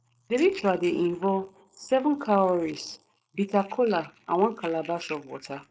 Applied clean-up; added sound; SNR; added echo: neural mask model Resemble Enhance denoiser.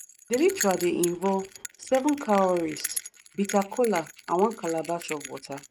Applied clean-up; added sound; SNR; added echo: neural mask model RNNoise.